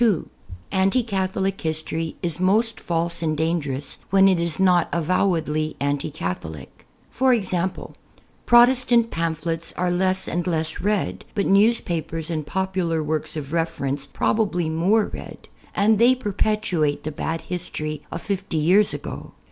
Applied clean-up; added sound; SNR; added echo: none; none; none; none.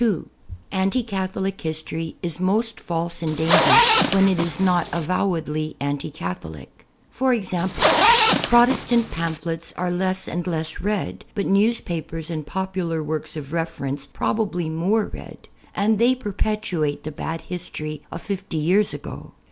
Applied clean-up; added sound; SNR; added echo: none; Zipper (clothing); -2 dB; none.